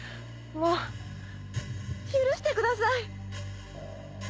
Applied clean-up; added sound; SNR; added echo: none; none; none; none.